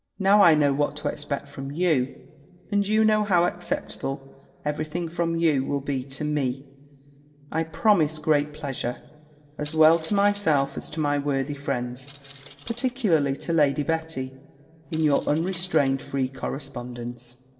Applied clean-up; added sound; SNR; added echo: neural separator model SepFormer DNS4.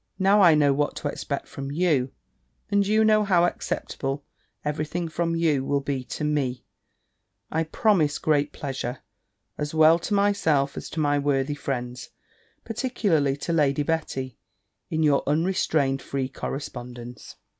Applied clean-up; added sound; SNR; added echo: none; none; none; none.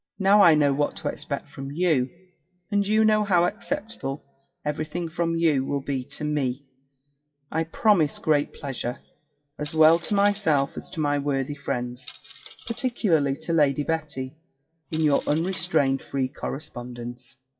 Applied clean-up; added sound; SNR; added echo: classical method WPE with log-MMSE.